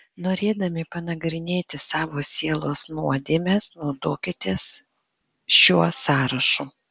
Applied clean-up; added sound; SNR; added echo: none; none; none; none.